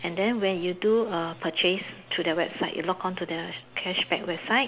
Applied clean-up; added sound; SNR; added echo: none; none; none; none.